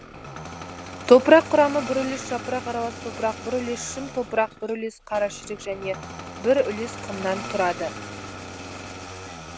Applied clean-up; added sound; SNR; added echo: none; Engine starting; 12 dB; none.